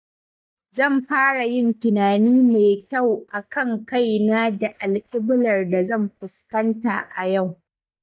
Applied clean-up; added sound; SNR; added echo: neural mask model DeepFilterNet 3.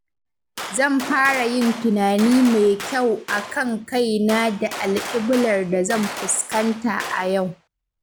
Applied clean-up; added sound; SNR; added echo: none; Gunshot, gunfire; 12 dB; none.